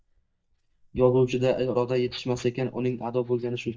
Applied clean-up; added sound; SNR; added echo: neural mask model DeepFilterNet 3.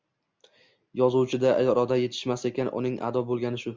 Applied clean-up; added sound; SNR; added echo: none; none; none; none.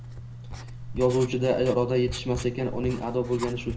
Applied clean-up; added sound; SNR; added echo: none; Writing; 10 dB; reverberation time 0.6 s.